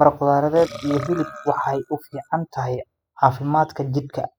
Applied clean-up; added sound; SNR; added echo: classical method spectral subtraction.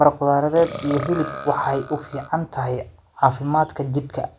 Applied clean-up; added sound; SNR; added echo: none; Burping, eructation; 13 dB; none.